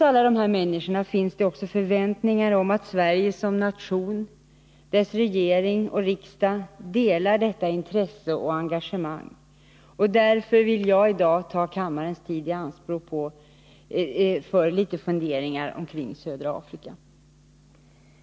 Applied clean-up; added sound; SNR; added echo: none; none; none; none.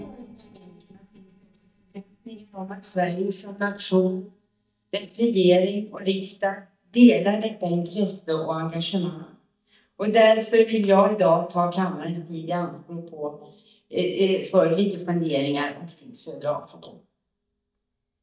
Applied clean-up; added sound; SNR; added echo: neural mask model DeepFilterNet 3.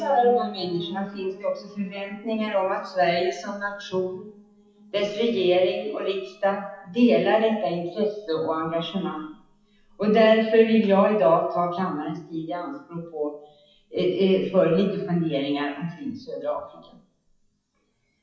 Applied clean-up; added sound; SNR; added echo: classical method WPE with log-MMSE.